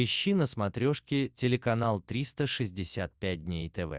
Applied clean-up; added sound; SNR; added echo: none; none; none; none.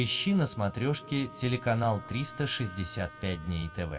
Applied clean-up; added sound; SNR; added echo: none; Wind instrument, woodwind instrument; 17 dB; reverberation time 1.8 s.